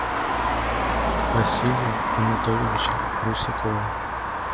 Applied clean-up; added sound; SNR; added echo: none; Traffic noise, roadway noise; -4 dB; none.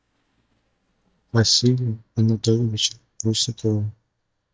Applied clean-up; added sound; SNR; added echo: neural mask model DeepFilterNet 3.